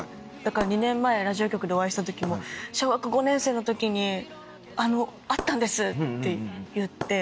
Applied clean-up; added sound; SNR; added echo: none; Shatter; 16 dB; none.